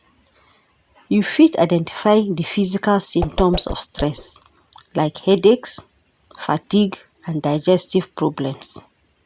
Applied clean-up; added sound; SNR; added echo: none; Whoosh, swoosh, swish; 9 dB; none.